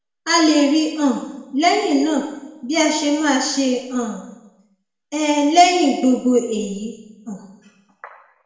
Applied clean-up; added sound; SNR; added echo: none; none; none; reverberation time 0.9 s.